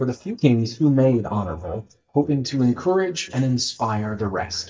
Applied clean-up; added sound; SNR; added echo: neural mask model DeepFilterNet 3.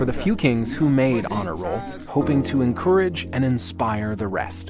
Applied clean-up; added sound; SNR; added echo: none; none; none; none.